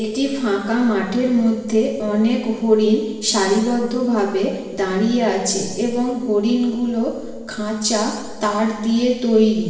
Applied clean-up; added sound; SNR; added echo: none; none; none; reverberation time 1.2 s.